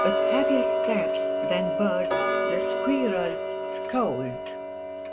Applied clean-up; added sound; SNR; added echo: none; Tick-tock; -3 dB; none.